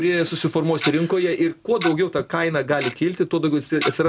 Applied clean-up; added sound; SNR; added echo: none; Tick-tock; 12 dB; none.